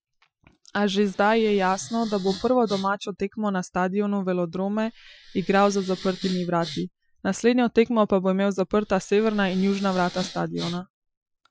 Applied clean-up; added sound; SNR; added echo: classical method Wiener filter.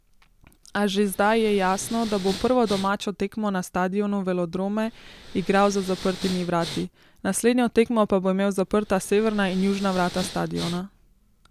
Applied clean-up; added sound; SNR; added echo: none; Respiratory sounds; 16 dB; none.